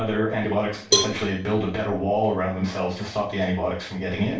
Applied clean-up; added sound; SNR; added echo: none; Cowbell; 4 dB; reverberation time 0.3 s.